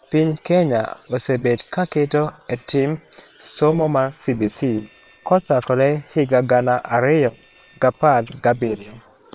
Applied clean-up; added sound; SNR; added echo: neural separator model SepFormer WHAM!.